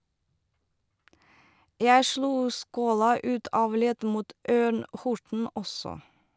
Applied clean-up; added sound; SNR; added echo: none; none; none; none.